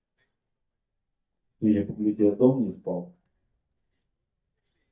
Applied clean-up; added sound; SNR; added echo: neural mask model DeepFilterNet 3.